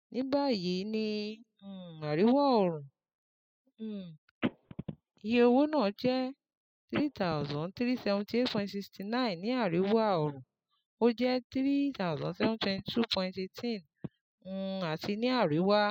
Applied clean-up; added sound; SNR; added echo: classical method spectral subtraction.